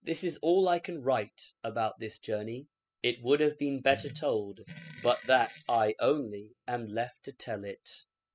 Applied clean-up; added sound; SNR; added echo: classical method spectral subtraction.